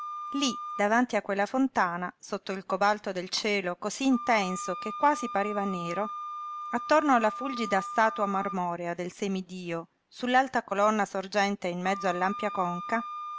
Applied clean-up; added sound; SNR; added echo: none; Wind instrument, woodwind instrument; 11 dB; none.